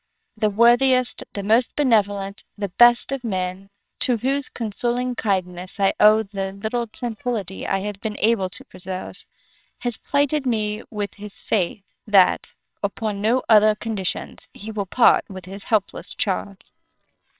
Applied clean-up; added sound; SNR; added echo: neural separator model SepFormer WHAMR!.